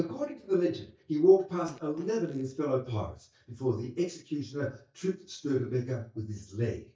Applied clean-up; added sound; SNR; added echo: neural mask model DeepFilterNet 3.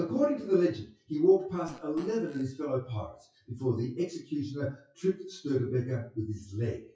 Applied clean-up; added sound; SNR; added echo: classical method WPE with log-MMSE.